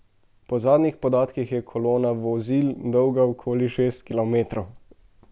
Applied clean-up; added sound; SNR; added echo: none; none; none; none.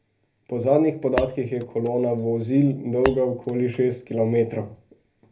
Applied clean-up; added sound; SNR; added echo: none; Shatter; 11 dB; reverberation time 0.3 s.